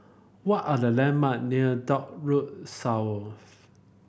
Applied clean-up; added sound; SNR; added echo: none; none; none; none.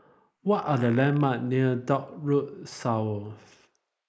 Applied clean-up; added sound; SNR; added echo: neural mask model Resemble Enhance denoiser.